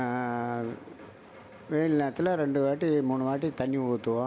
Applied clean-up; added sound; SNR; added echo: none; none; none; none.